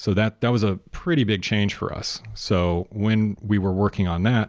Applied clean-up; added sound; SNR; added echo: none; none; none; none.